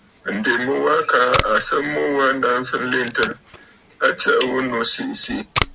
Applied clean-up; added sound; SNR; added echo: none; Packing tape, duct tape; 11 dB; none.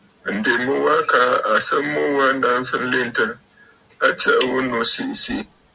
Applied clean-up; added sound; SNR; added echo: none; none; none; none.